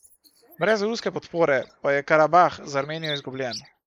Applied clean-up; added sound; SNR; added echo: neural mask model Resemble Enhance denoiser.